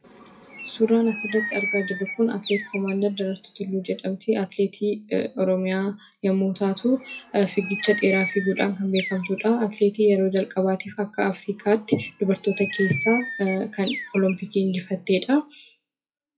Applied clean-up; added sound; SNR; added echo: classical method WPE with log-MMSE.